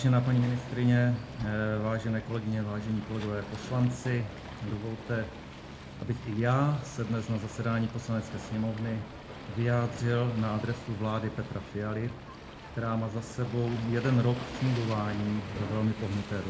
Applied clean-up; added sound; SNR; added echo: none; Waves, surf; 12 dB; reverberation time 0.4 s.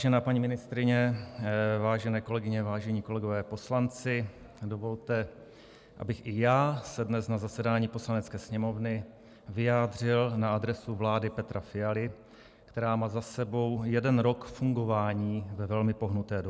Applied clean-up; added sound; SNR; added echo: none; none; none; none.